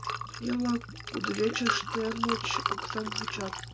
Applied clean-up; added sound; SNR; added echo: none; Liquid; 1 dB; none.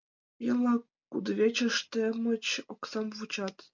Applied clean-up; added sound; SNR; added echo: none; none; none; none.